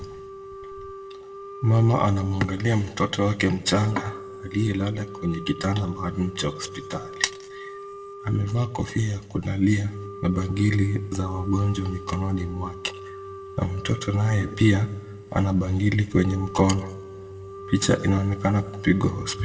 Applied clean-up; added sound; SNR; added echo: none; Wind instrument, woodwind instrument; 15 dB; reverberation time 1.0 s.